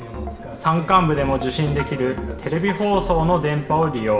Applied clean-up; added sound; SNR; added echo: none; none; none; reverberation time 1.1 s.